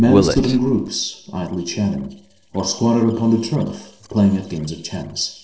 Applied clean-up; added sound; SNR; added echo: neural separator model SepFormer DNS4.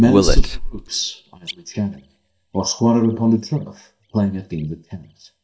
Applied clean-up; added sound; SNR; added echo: neural mask model DeepFilterNet 3.